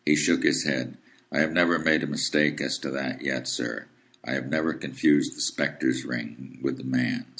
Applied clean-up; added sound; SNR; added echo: none; none; none; none.